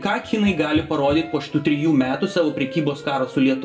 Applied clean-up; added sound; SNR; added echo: none; Wind instrument, woodwind instrument; 19 dB; reverberation time 0.7 s.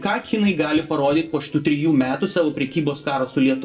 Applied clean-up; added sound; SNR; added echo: neural separator model SepFormer DNS4.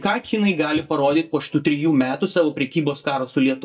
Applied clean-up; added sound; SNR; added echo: neural mask model DeepFilterNet 3.